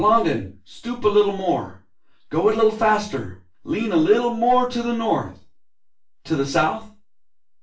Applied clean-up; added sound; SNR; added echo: none; none; none; reverberation time 0.3 s.